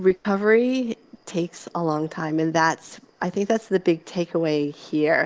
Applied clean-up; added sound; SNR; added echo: none; none; none; none.